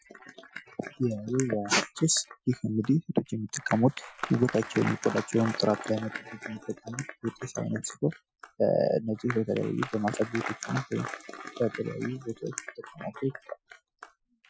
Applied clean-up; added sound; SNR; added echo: classical method Wiener filter.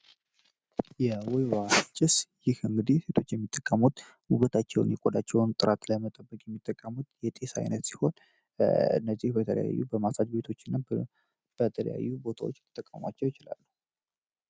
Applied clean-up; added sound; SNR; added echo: none; none; none; none.